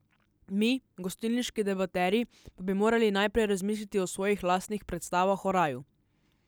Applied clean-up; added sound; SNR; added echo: none; none; none; none.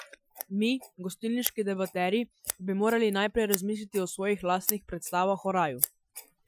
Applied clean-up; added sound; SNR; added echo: classical method Wiener filter.